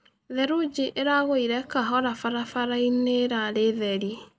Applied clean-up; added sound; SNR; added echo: none; none; none; none.